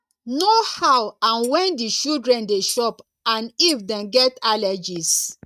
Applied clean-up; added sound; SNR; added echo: neural mask model RNNoise.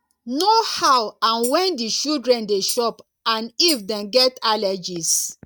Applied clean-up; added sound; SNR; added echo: none; Tambourine; 15 dB; none.